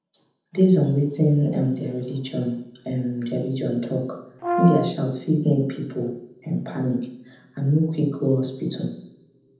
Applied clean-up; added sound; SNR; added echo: none; Brass instrument; 3 dB; reverberation time 0.8 s.